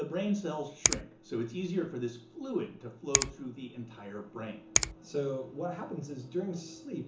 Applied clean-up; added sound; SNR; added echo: none; Finger snapping; -2 dB; reverberation time 0.7 s.